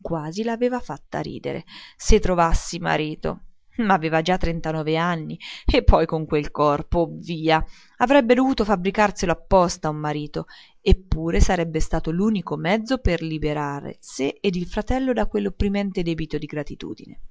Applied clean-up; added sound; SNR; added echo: none; none; none; none.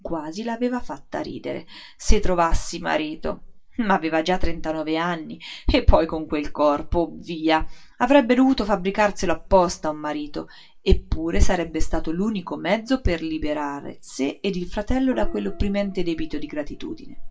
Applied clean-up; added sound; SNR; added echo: none; Gong; 17 dB; reverberation time 0.2 s.